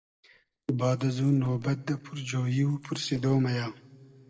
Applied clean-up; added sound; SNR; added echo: neural separator model SepFormer DNS4.